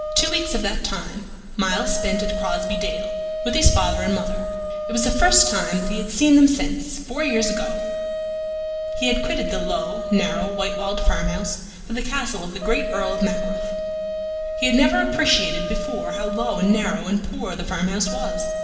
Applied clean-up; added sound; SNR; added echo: none; Wind instrument, woodwind instrument; 6 dB; reverberation time 2.0 s.